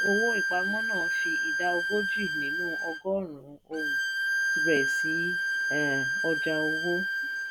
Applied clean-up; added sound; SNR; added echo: none; Bowed string instrument; -4 dB; none.